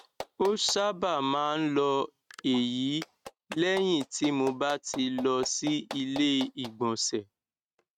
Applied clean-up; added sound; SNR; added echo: neural mask model RNNoise.